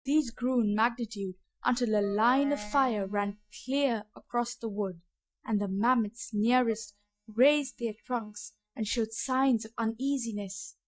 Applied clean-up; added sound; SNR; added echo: neural mask model DeepFilterNet 3.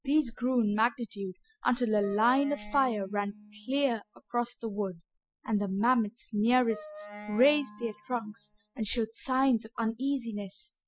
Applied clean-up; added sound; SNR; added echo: classical method spectral subtraction.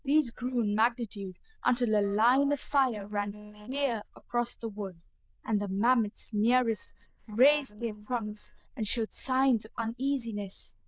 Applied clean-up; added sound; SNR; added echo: neural diffusion model UNIVERSE++.